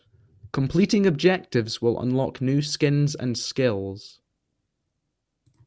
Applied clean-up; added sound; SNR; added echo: none; none; none; none.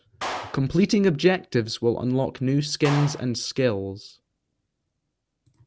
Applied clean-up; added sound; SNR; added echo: none; Clapping; 14 dB; none.